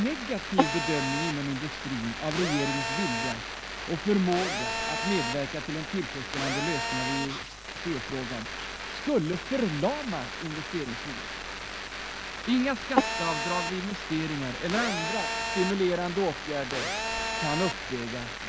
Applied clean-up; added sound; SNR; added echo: none; Telephone; 2 dB; none.